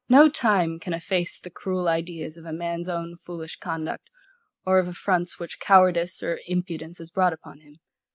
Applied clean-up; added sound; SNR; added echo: neural mask model Resemble Enhance denoiser.